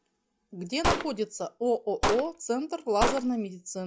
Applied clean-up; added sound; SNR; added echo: classical method log-MMSE.